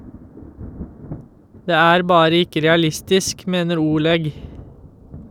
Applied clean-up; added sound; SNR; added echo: none; Thunder; 19 dB; none.